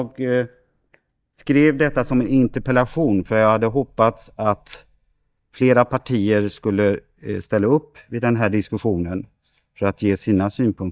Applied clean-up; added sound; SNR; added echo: neural mask model DeepFilterNet 3.